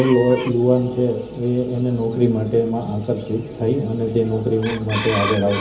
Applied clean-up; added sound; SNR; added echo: none; Chicken, rooster; 13 dB; reverberation time 0.3 s.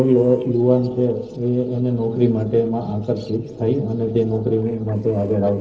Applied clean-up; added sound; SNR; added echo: neural separator model SepFormer DNS4.